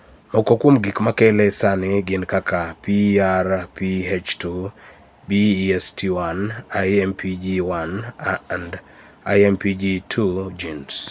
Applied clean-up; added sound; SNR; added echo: none; none; none; none.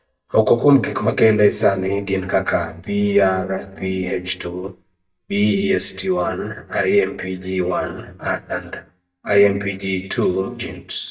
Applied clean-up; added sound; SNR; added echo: neural mask model DeepFilterNet 3.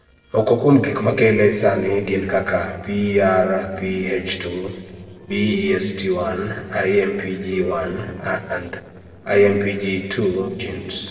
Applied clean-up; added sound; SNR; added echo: neural separator model SepFormer DNS4.